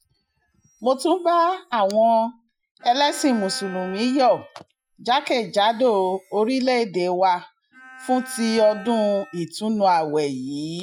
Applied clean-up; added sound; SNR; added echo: classical method Wiener filter.